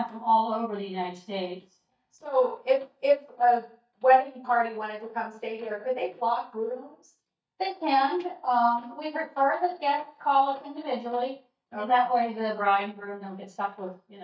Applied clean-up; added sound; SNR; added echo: neural mask model DeepFilterNet 3.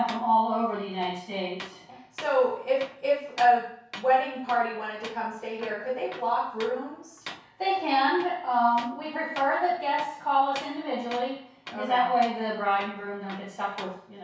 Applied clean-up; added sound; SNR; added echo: none; Tools; 18 dB; reverberation time 0.6 s.